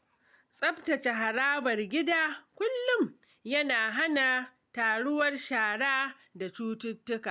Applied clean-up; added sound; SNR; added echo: none; none; none; none.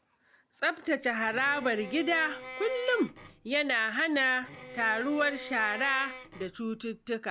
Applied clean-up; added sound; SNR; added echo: none; Bowed string instrument; 15 dB; none.